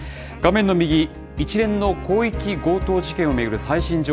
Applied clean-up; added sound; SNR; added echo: none; none; none; none.